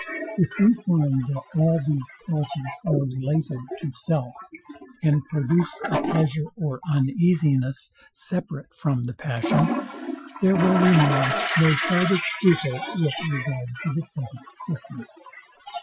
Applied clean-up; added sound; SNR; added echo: classical method Wiener filter.